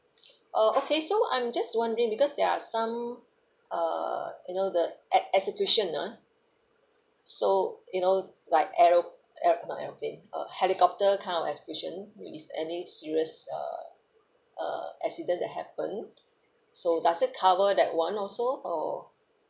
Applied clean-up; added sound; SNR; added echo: none; none; none; none.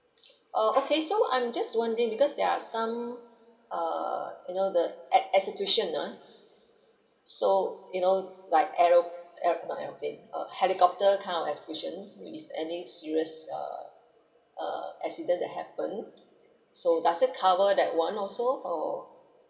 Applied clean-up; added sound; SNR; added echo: none; none; none; reverberation time 1.5 s.